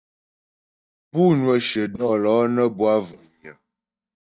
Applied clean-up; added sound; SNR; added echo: neural mask model DeepFilterNet 3.